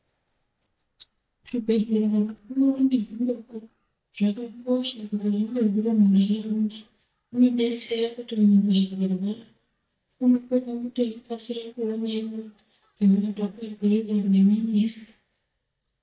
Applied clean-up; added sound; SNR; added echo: neural mask model DeepFilterNet 3.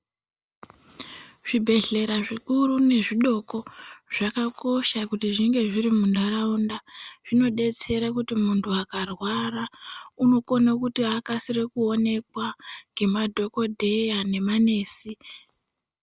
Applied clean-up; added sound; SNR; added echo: none; none; none; none.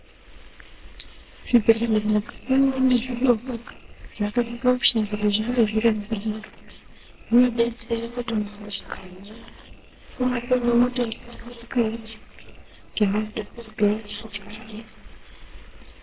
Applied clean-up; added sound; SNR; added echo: neural separator model SepFormer WHAMR!.